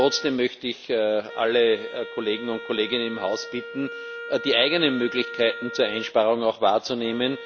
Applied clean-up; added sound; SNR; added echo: none; Wind instrument, woodwind instrument; 13 dB; none.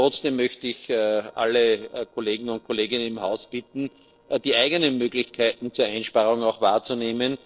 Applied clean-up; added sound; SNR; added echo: neural separator model SepFormer DNS4.